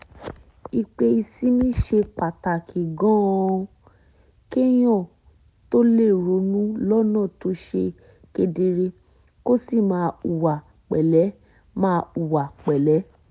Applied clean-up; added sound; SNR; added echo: none; none; none; none.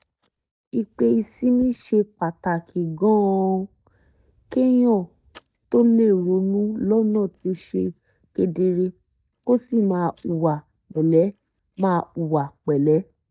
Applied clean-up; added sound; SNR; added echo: neural mask model DeepFilterNet 3.